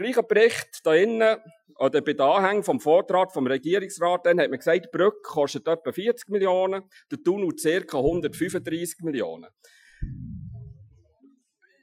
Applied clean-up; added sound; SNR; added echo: classical method Wiener filter.